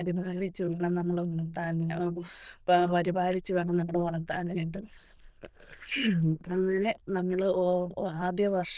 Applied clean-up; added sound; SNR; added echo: neural diffusion model UNIVERSE++.